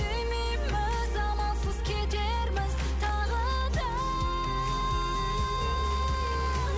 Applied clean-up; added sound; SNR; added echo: none; none; none; none.